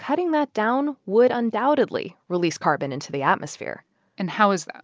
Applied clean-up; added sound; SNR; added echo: none; none; none; none.